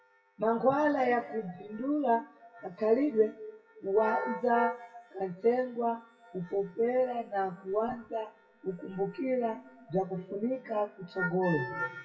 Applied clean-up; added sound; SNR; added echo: classical method WPE with log-MMSE.